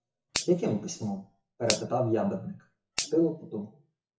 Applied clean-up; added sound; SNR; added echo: classical method WPE with log-MMSE.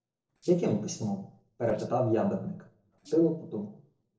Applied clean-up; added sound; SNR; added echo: neural separator model SepFormer DNS4.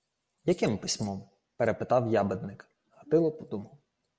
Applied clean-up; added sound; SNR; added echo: none; none; none; none.